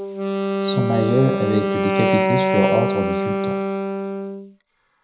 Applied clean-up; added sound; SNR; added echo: none; Wind instrument, woodwind instrument; -2 dB; reverberation time 0.5 s.